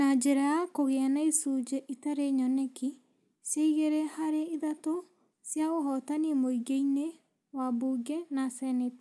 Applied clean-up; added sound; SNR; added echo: none; none; none; none.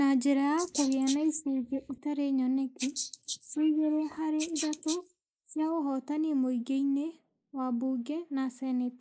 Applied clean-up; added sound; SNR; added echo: neural mask model Resemble Enhance denoiser.